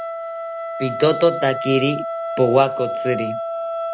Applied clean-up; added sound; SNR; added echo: none; Wind instrument, woodwind instrument; 5 dB; none.